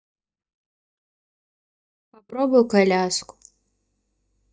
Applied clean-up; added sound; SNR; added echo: neural mask model DeepFilterNet 3.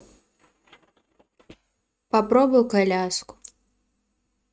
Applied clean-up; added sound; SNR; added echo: neural mask model RNNoise.